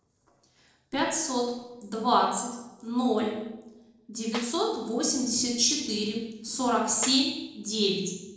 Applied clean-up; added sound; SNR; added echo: neural separator model SepFormer DNS4.